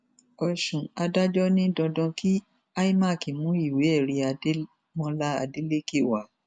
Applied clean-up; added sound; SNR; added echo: none; none; none; none.